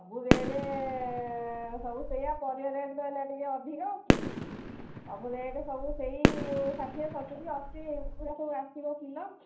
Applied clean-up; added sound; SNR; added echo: none; Fireworks; -4 dB; reverberation time 0.6 s.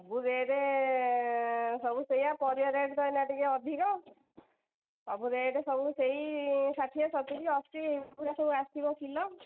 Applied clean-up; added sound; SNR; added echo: none; none; none; none.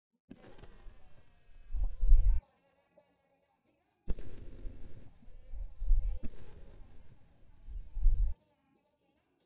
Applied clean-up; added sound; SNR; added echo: neural mask model DeepFilterNet 3.